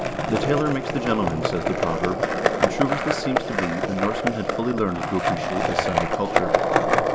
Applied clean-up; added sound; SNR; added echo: none; Skateboard; -3 dB; none.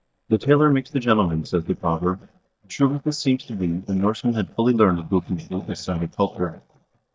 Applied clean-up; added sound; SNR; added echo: neural mask model DeepFilterNet 3.